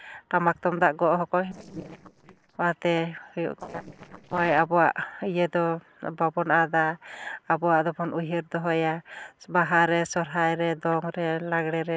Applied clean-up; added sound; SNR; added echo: neural separator model SepFormer DNS4.